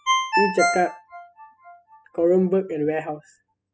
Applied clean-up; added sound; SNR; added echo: classical method spectral subtraction.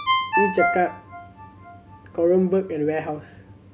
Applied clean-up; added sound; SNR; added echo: none; Ringtone; 3 dB; none.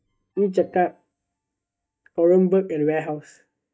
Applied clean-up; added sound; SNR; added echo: neural mask model DeepFilterNet 3.